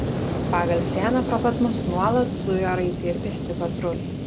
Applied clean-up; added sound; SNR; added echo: none; Fire; 1 dB; none.